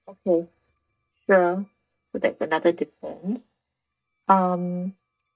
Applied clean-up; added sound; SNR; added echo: neural mask model DeepFilterNet 3.